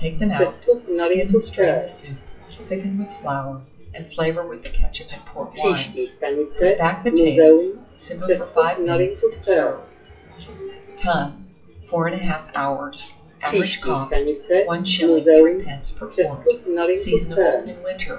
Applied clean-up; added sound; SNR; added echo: classical method WPE with log-MMSE.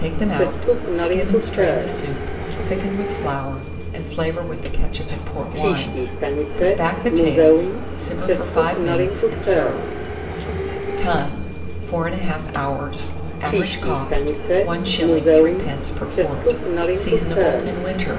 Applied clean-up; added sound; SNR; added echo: none; Subway, metro, underground; -3 dB; reverberation time 2.0 s.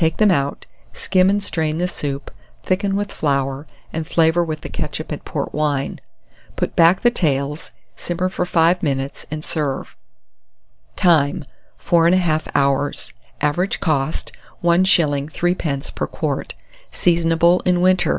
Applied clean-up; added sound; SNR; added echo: none; none; none; none.